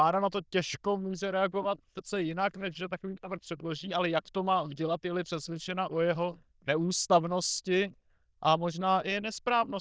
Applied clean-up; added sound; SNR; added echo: neural diffusion model UNIVERSE++.